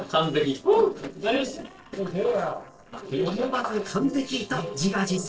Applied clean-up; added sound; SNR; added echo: neural separator model SepFormer DNS4.